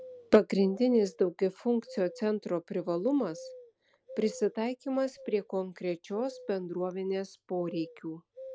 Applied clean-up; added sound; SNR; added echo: none; Bird vocalization, bird call, bird song; 19 dB; none.